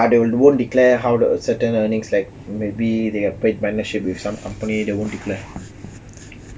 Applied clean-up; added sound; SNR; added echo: none; none; none; none.